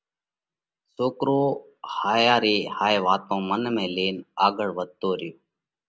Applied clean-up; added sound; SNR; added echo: none; none; none; none.